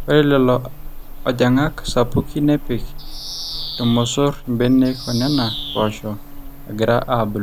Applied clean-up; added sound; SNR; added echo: none; Buzz + Bird vocalization, bird call, bird song; 10 dB; none.